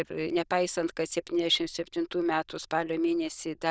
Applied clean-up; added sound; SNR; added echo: neural diffusion model UNIVERSE++.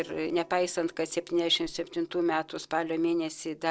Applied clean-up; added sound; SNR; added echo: neural separator model SepFormer DNS4.